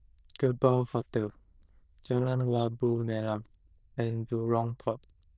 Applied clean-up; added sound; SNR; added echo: neural diffusion model UNIVERSE++.